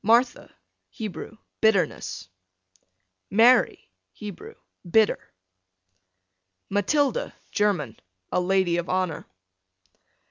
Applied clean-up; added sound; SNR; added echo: none; none; none; none.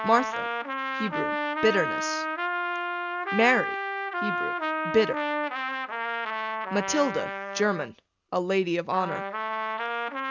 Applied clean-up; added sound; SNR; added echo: none; Trumpet; 1 dB; none.